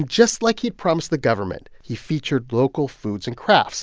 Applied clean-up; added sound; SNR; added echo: none; none; none; none.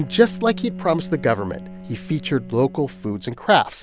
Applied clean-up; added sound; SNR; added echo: none; Bowed string instrument; 14 dB; none.